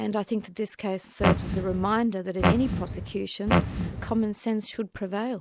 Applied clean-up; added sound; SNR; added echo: none; Fart; -2 dB; none.